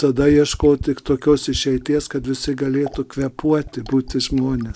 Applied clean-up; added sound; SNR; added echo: none; Fill (with liquid); 15 dB; none.